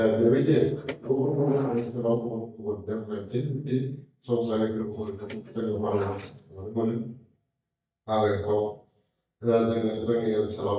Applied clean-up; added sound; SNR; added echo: neural mask model DeepFilterNet 3.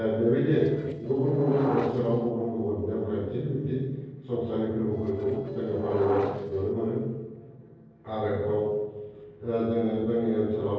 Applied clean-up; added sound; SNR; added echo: neural separator model SepFormer DNS4.